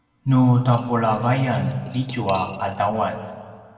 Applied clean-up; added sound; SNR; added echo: none; Cutlery, silverware / Dishes, pots, and pans; 16 dB; reverberation time 1.6 s.